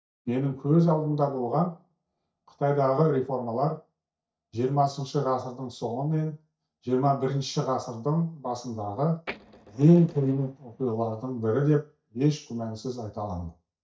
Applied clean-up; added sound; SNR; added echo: neural mask model DeepFilterNet 3.